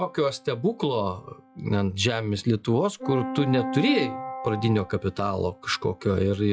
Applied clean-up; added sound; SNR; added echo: classical method log-MMSE.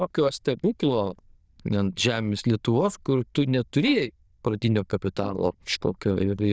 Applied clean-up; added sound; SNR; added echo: neural diffusion model UNIVERSE++.